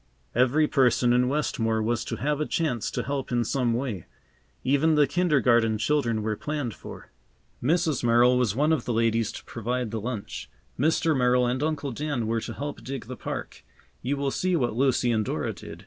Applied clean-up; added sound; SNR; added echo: none; none; none; none.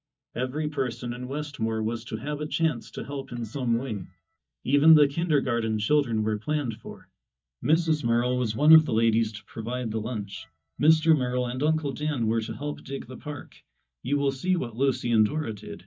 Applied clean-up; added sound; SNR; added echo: neural mask model DeepFilterNet 3.